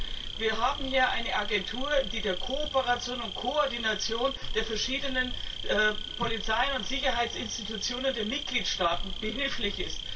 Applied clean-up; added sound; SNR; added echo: none; Insect; 3 dB; reverberation time 0.2 s.